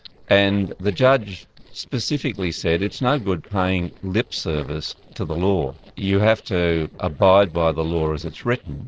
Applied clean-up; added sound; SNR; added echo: neural separator model SepFormer DNS4.